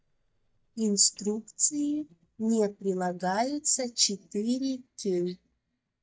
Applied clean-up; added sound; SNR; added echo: neural mask model DeepFilterNet 3.